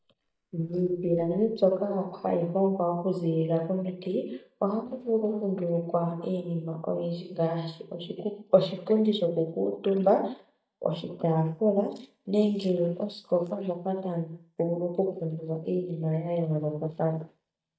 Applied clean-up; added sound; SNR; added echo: neural mask model DeepFilterNet 3.